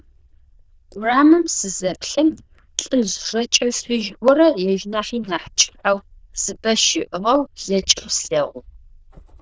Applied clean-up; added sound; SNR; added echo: neural diffusion model UNIVERSE++.